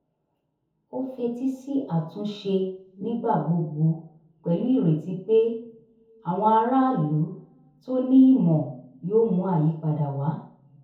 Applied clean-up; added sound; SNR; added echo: none; none; none; reverberation time 0.6 s.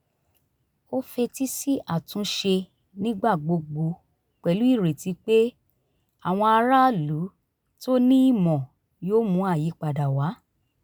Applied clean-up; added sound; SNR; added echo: none; none; none; none.